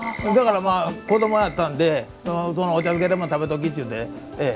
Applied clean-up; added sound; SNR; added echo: none; Keyboard (musical); 15 dB; none.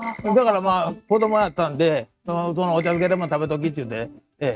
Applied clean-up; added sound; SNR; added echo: neural mask model RNNoise.